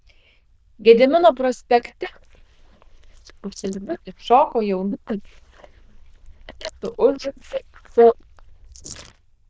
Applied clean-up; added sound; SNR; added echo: neural diffusion model UNIVERSE++.